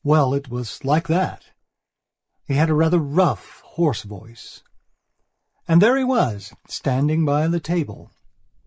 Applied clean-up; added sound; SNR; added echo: neural mask model Resemble Enhance denoiser.